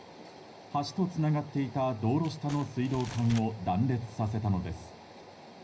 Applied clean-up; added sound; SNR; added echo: none; Crumpling, crinkling; 15 dB; reverberation time 0.5 s.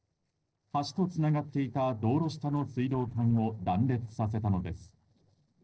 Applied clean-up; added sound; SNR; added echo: neural separator model SepFormer DNS4.